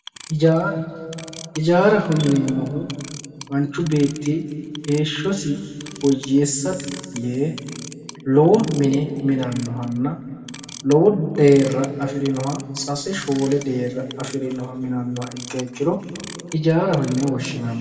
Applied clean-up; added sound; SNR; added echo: none; Clock; 20 dB; reverberation time 2.3 s.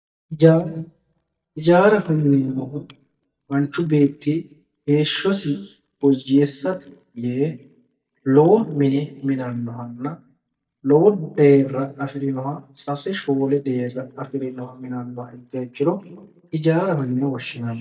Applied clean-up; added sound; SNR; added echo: neural mask model DeepFilterNet 3.